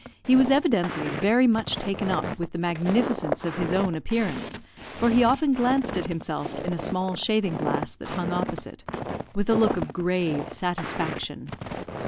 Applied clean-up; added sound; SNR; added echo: none; Walk, footsteps; 7 dB; none.